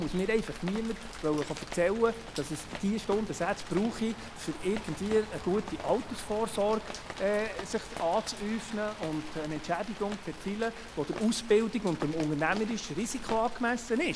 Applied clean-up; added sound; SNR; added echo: none; Rain; 11 dB; none.